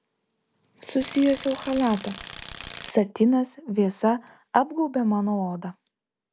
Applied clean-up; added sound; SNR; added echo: none; Tools; 11 dB; none.